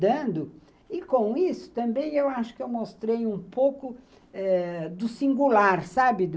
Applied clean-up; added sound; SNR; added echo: none; none; none; none.